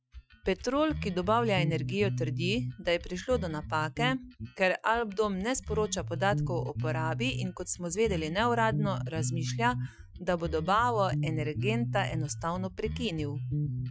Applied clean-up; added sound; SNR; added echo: classical method Wiener filter.